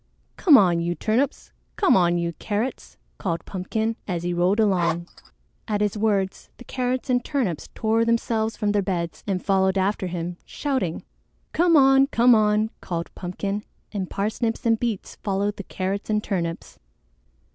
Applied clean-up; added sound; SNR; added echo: none; Zipper (clothing); 7 dB; none.